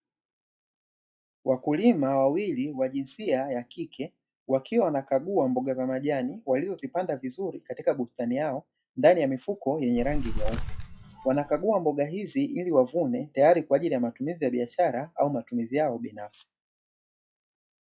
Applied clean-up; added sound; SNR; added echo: classical method log-MMSE.